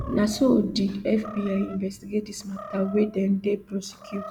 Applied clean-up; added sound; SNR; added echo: none; Boom + Animal; 16 dB; none.